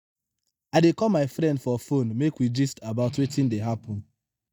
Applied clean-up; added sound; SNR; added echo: neural mask model DeepFilterNet 3.